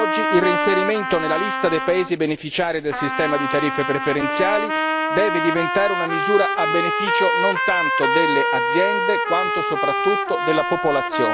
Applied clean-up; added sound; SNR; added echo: none; Trumpet; 0 dB; none.